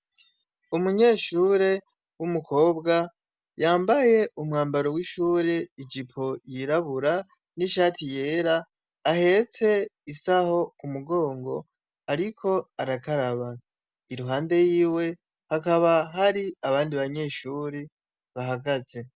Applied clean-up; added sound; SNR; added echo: none; none; none; none.